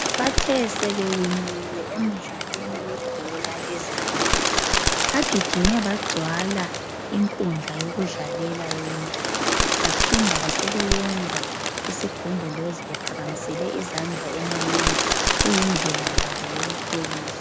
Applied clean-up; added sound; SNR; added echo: none; Bird; -3 dB; none.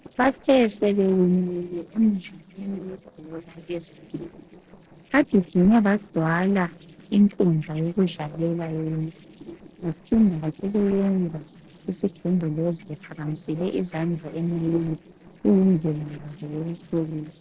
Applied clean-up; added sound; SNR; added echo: neural separator model SepFormer DNS4.